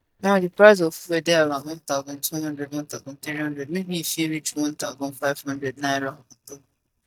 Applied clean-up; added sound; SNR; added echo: neural mask model DeepFilterNet 3.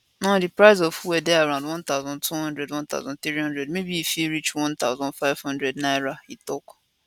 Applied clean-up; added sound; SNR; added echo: none; none; none; none.